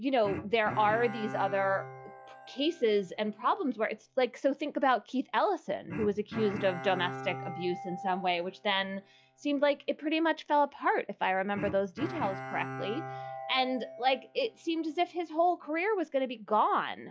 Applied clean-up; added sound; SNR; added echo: classical method log-MMSE.